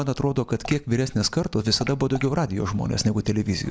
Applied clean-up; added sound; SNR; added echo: none; Drip / Water; 13 dB; none.